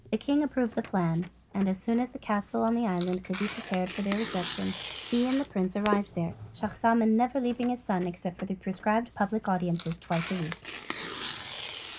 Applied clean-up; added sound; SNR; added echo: none; Tearing; 12 dB; none.